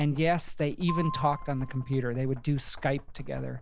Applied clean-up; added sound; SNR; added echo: none; Piano + Knock; 9 dB; none.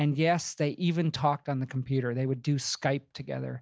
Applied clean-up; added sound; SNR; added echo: none; none; none; none.